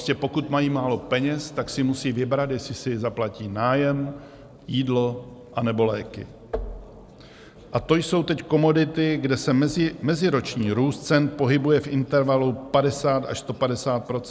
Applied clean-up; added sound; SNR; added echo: none; none; none; none.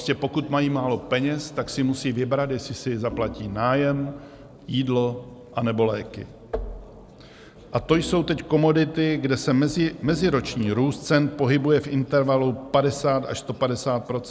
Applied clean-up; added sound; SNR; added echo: none; Organ; 17 dB; none.